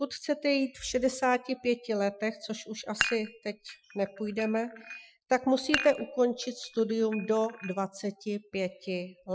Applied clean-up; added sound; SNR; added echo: classical method Wiener filter.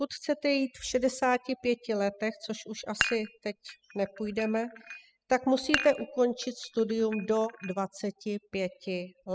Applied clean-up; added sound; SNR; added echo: classical method spectral subtraction.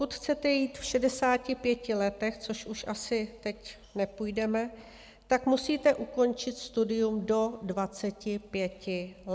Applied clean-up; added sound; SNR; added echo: none; none; none; none.